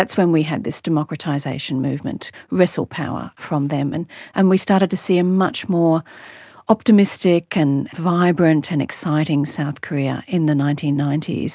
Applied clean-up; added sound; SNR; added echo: none; none; none; none.